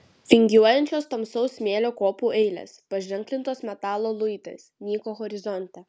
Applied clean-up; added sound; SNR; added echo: none; none; none; none.